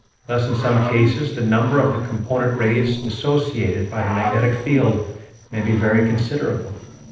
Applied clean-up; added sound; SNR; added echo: neural separator model SepFormer DNS4.